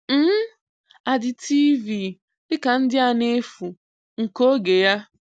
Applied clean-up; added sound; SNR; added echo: none; none; none; none.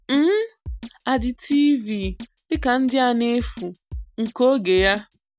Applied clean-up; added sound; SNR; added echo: none; Drum kit; 14 dB; none.